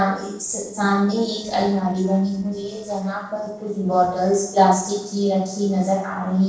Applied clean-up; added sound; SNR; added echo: neural separator model SepFormer DNS4.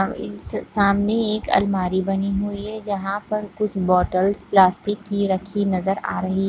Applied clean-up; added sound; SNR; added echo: none; none; none; none.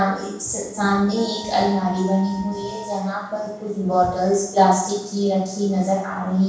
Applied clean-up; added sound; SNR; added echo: none; Wind instrument, woodwind instrument; 17 dB; reverberation time 0.7 s.